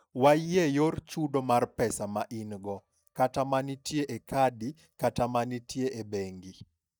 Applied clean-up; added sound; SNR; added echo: neural mask model DeepFilterNet 3.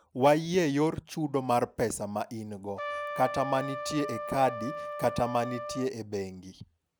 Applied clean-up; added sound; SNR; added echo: none; Trumpet; 7 dB; none.